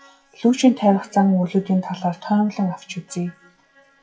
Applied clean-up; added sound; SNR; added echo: classical method WPE with log-MMSE.